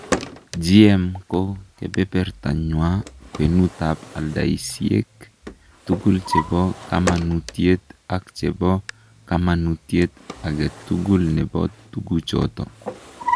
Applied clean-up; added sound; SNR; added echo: none; Drawer open or close; 12 dB; none.